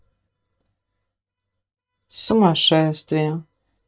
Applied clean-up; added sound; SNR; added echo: neural mask model DeepFilterNet 3.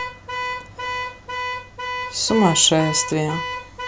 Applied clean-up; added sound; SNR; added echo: none; Alarm / Car; 6 dB; none.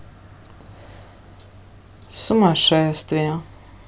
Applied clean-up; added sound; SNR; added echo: none; none; none; none.